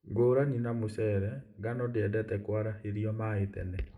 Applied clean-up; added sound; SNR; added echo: none; none; none; reverberation time 0.4 s.